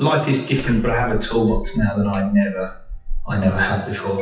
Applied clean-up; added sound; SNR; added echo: classical method WPE with log-MMSE.